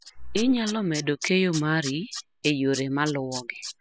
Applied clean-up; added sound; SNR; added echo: classical method spectral subtraction.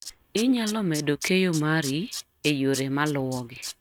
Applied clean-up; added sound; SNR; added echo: neural mask model RNNoise.